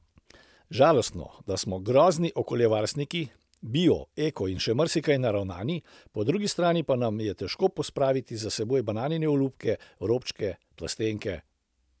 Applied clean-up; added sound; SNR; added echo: none; none; none; none.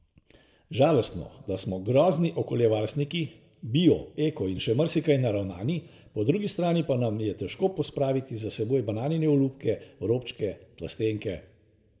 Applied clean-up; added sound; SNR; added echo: none; none; none; reverberation time 1.0 s.